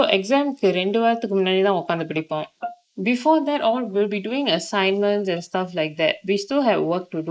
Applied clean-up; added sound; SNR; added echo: neural mask model Resemble Enhance denoiser.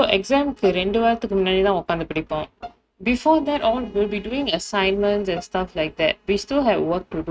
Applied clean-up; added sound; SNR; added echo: neural mask model RNNoise.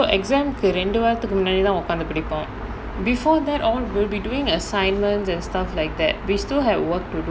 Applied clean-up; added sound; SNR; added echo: none; none; none; none.